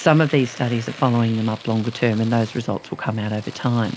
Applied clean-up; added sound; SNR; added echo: none; Domestic sounds, home sounds; 19 dB; none.